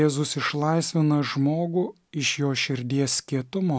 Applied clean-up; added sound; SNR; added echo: none; none; none; none.